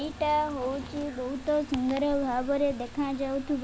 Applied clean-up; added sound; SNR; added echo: none; Trickle, dribble / Bathtub (filling or washing) / Water tap, faucet; 15 dB; none.